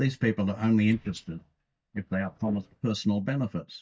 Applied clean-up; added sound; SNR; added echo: neural mask model DeepFilterNet 3.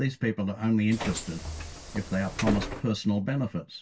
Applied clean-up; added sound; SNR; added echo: none; Bus; 6 dB; reverberation time 0.1 s.